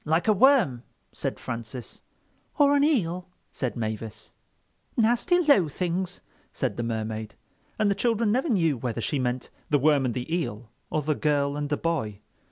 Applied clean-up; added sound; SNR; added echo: none; none; none; none.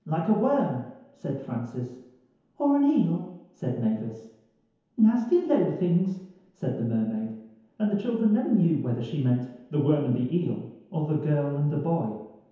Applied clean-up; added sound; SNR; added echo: none; none; none; reverberation time 1.0 s.